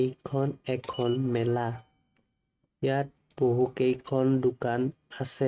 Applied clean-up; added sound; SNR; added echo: neural mask model RNNoise.